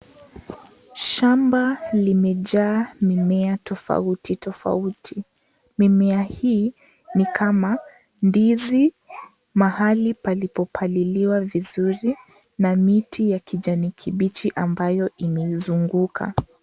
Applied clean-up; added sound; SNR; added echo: none; none; none; none.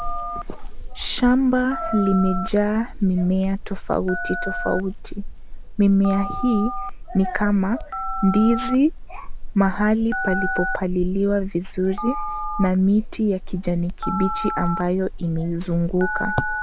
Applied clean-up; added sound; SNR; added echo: none; Telephone; 6 dB; none.